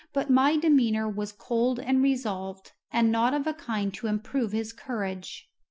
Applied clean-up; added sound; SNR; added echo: none; none; none; none.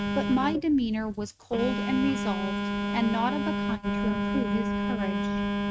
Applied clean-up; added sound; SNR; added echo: neural mask model RNNoise.